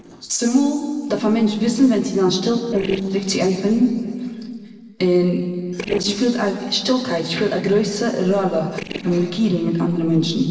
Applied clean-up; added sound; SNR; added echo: neural separator model SepFormer DNS4.